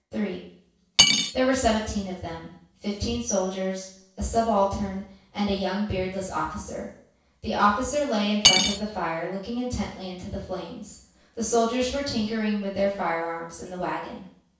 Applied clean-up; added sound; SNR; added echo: none; Cutlery, silverware / Dishes, pots, and pans; -4 dB; reverberation time 0.7 s.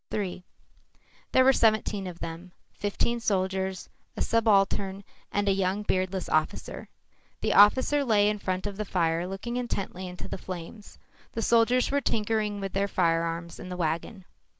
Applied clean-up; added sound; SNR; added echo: none; none; none; none.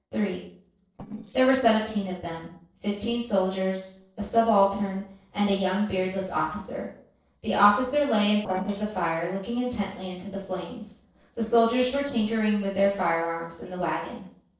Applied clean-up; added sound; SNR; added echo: neural separator model SepFormer DNS4.